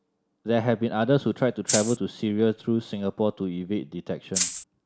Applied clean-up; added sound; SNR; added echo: none; Rattle (instrument); 0 dB; none.